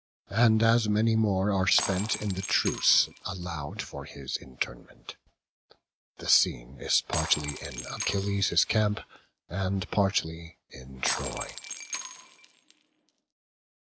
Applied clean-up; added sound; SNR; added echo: none; Shatter; 9 dB; none.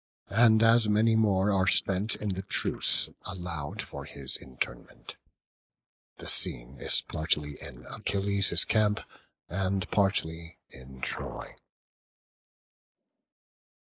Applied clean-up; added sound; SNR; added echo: neural mask model Resemble Enhance denoiser.